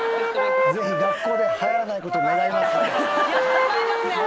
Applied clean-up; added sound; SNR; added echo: none; Wind instrument, woodwind instrument; -3 dB; none.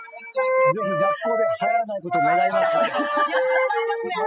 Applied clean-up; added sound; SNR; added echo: classical method spectral subtraction.